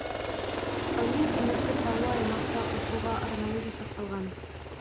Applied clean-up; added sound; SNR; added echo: none; Aircraft; -3 dB; reverberation time 0.3 s.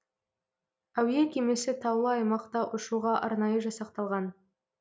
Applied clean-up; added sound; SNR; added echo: none; none; none; none.